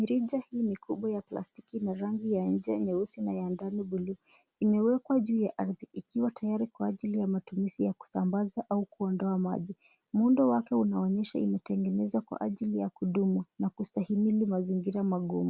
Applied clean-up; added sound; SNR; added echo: none; none; none; none.